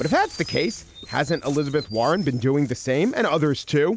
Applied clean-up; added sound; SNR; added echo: none; Chirp, tweet; 19 dB; none.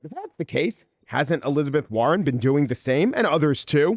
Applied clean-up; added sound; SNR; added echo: neural mask model DeepFilterNet 3.